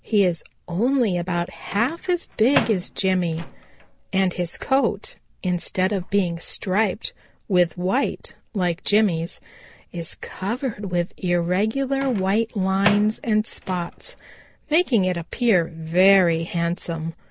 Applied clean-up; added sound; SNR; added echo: none; Microwave oven; 16 dB; none.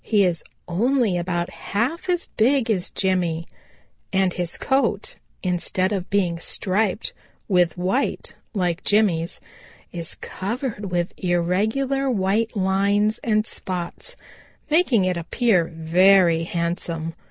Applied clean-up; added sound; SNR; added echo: none; none; none; none.